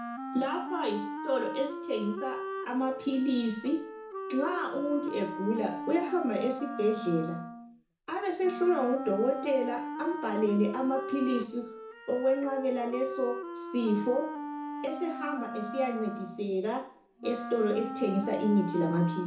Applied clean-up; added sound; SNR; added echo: none; Wind instrument, woodwind instrument; 8 dB; reverberation time 0.5 s.